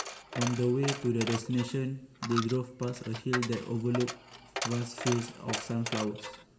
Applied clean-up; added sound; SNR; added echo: none; Coin (dropping); 7 dB; reverberation time 0.8 s.